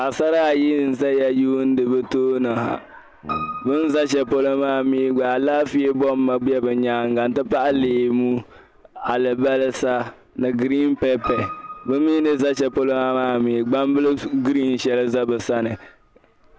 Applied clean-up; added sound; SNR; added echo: none; Brass instrument + Piano; 19 dB; none.